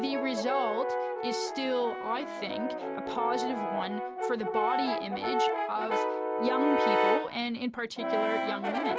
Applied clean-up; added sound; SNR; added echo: none; Brass instrument; -2 dB; none.